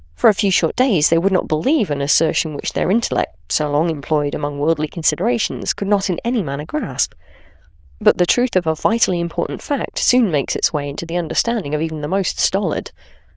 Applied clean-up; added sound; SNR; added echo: neural diffusion model UNIVERSE++.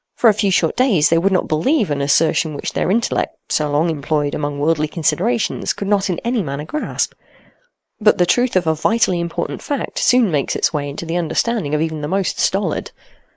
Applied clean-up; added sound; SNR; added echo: neural mask model Resemble Enhance denoiser.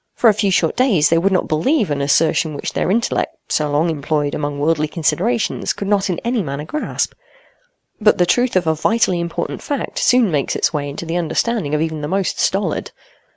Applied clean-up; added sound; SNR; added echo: none; none; none; none.